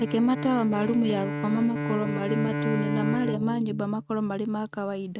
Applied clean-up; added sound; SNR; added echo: neural mask model RNNoise.